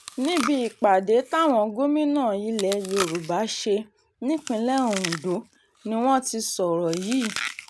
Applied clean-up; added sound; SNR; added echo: none; Chewing, mastication; 13 dB; none.